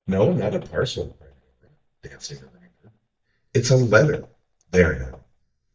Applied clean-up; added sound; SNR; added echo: neural mask model DeepFilterNet 3.